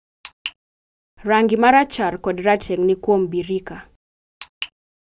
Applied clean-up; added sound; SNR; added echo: none; none; none; none.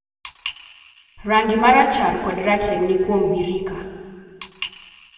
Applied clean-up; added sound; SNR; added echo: none; none; none; reverberation time 2.0 s.